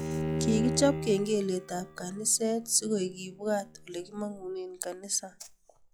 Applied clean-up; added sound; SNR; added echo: classical method log-MMSE.